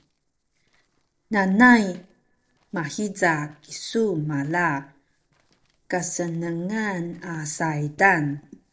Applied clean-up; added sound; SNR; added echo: neural separator model SepFormer DNS4.